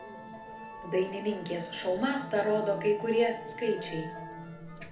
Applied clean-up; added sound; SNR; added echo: none; Musical instrument; 11 dB; reverberation time 0.4 s.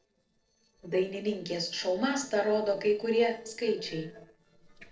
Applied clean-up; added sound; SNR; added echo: neural separator model SepFormer DNS4.